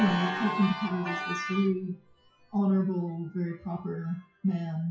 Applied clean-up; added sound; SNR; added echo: classical method WPE with log-MMSE.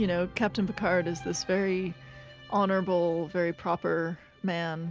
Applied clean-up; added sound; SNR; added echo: none; none; none; none.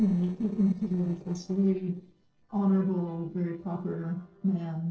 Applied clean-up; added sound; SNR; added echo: neural separator model SepFormer DNS4.